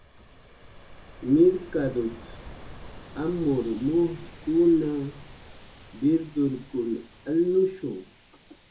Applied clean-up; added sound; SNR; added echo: none; Ocean; 18 dB; reverberation time 0.2 s.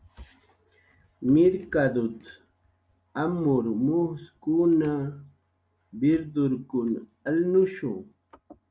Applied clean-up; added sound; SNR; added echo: none; none; none; none.